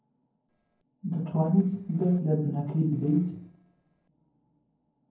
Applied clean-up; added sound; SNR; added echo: neural separator model SepFormer DNS4.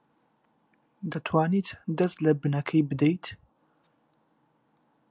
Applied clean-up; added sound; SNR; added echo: none; none; none; none.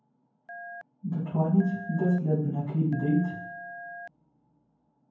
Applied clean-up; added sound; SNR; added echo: none; Telephone; 14 dB; reverberation time 0.9 s.